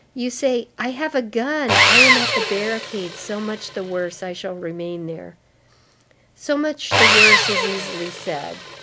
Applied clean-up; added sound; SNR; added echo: none; Sawing; -4 dB; none.